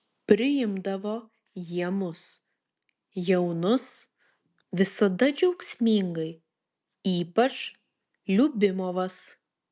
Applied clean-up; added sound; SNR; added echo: none; none; none; none.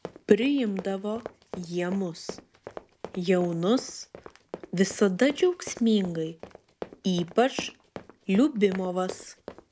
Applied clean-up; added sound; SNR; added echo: none; Run; 16 dB; none.